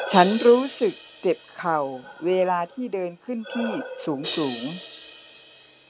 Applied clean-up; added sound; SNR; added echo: none; Breathing + Crash cymbal; 11 dB; none.